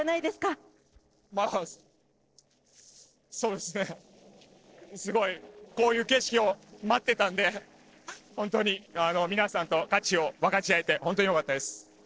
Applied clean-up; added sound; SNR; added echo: neural separator model SepFormer DNS4.